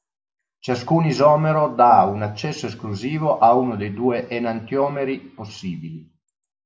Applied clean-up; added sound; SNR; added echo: none; none; none; none.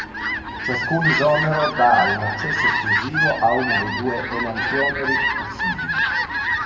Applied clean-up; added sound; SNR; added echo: none; Fowl; -1 dB; reverberation time 2.0 s.